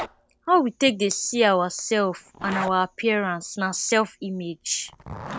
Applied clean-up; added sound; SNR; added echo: none; Zipper (clothing); 15 dB; none.